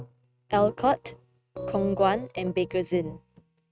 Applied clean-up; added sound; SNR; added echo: neural mask model RNNoise.